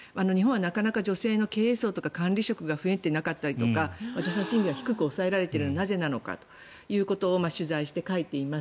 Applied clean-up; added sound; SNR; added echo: none; Gasp; 14 dB; none.